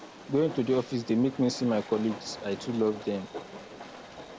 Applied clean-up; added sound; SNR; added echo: none; Train; 14 dB; none.